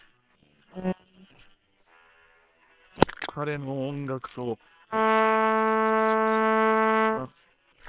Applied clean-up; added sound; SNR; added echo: neural separator model SepFormer WHAM!.